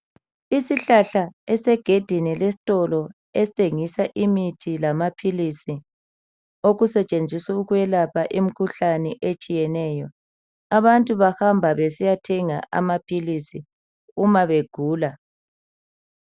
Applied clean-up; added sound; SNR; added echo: none; none; none; none.